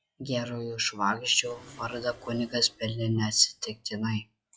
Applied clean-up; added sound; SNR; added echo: classical method log-MMSE.